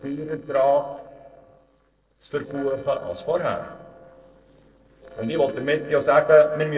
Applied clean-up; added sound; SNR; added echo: neural separator model SepFormer DNS4.